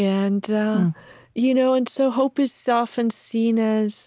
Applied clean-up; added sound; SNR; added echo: none; none; none; none.